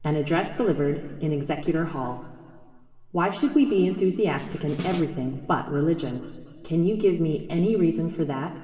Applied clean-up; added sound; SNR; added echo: none; Snare drum; 11 dB; reverberation time 1.9 s.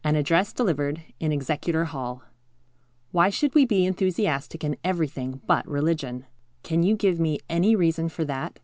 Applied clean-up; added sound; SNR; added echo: none; none; none; none.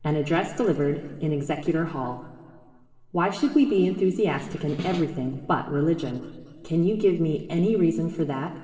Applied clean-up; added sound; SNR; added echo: neural separator model SepFormer DNS4.